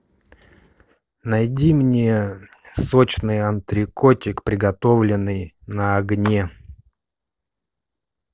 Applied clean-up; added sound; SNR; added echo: neural separator model SepFormer DNS4.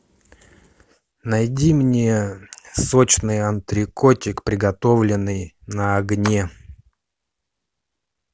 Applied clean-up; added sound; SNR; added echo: none; Clapping; 17 dB; none.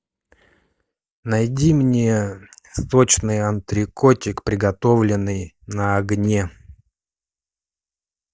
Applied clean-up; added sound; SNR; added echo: neural mask model DeepFilterNet 3.